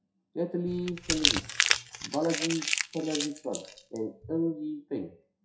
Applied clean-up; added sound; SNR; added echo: classical method WPE with log-MMSE.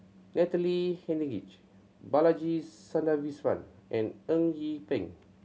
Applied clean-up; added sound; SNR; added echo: none; none; none; none.